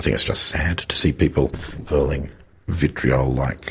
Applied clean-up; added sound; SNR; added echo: neural separator model SepFormer DNS4.